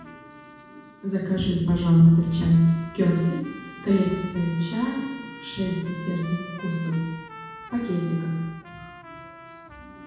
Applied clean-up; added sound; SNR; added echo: none; Trumpet; 18 dB; reverberation time 1.1 s.